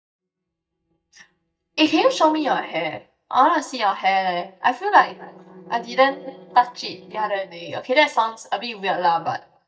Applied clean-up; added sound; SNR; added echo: neural mask model DeepFilterNet 3.